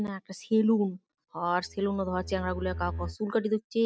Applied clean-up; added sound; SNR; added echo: neural mask model RNNoise.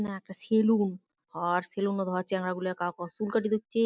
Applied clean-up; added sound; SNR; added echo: none; none; none; none.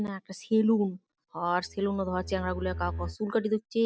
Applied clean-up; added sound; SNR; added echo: none; Bowed string instrument; 9 dB; none.